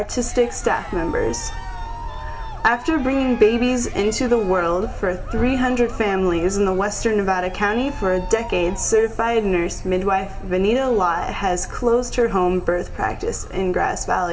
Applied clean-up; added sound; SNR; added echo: none; Cheering; 19 dB; reverberation time 1.5 s.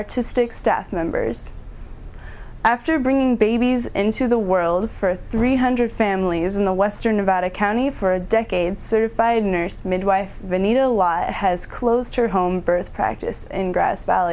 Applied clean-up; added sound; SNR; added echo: none; none; none; none.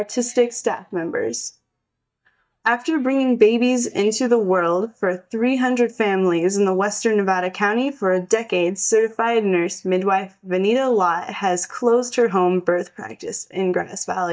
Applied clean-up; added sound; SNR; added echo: neural mask model DeepFilterNet 3.